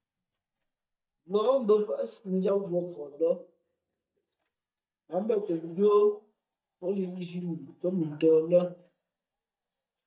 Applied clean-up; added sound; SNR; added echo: neural mask model DeepFilterNet 3.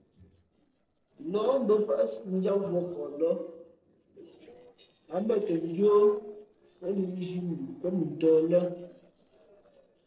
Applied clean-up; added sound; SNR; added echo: neural separator model SepFormer DNS4.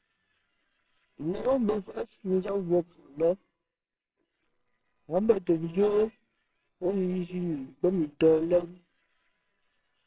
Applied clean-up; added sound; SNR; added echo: neural separator model SepFormer WHAMR!.